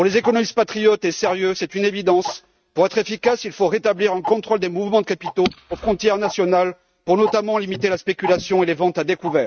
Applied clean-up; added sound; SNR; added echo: neural mask model RNNoise.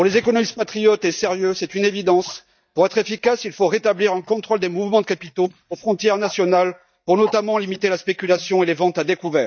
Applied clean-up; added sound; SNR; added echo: neural mask model DeepFilterNet 3.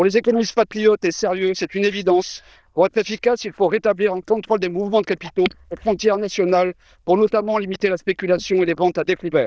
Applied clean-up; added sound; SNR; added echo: neural diffusion model UNIVERSE++.